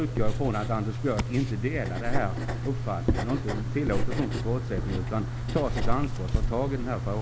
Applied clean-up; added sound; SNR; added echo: none; Writing; -3 dB; none.